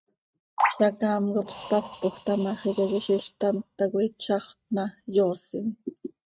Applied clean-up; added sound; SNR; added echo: neural mask model RNNoise.